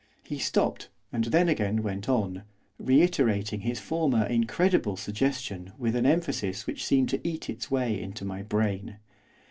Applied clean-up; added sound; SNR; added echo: none; none; none; none.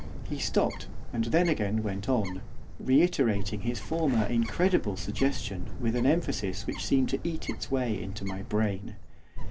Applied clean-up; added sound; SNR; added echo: none; Bird; 4 dB; none.